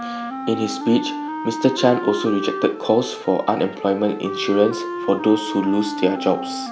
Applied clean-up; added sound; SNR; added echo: none; Wind instrument, woodwind instrument; 8 dB; none.